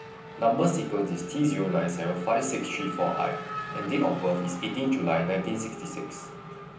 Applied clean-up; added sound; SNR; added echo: none; Race car, auto racing / Accelerating, revving, vroom; 10 dB; reverberation time 0.6 s.